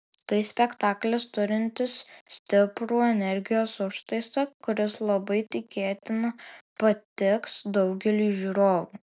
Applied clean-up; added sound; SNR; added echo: none; none; none; none.